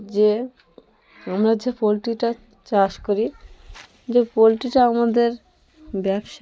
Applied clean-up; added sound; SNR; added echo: none; none; none; none.